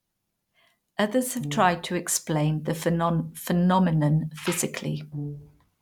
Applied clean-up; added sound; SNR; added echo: none; Brass instrument; 10 dB; none.